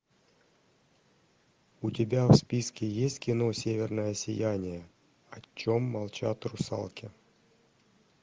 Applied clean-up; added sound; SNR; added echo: none; none; none; none.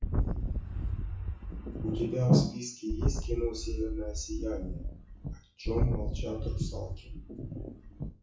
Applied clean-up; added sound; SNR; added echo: classical method WPE with log-MMSE.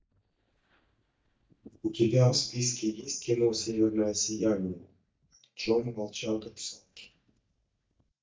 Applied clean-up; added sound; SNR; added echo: neural mask model DeepFilterNet 3.